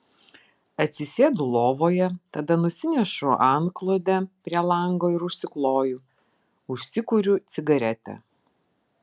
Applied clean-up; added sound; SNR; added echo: none; none; none; none.